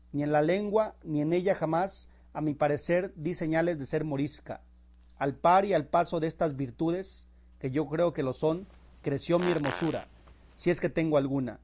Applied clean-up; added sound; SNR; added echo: none; Fart; 14 dB; none.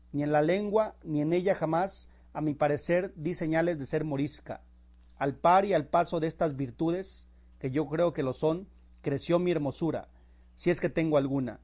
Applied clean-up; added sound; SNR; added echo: none; none; none; none.